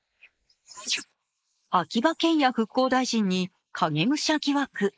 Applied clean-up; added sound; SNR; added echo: neural mask model Resemble Enhance denoiser.